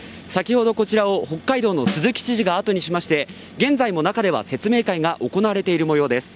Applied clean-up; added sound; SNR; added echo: none; Snare drum; 12 dB; none.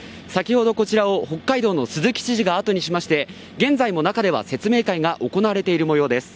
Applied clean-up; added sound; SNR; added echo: none; none; none; none.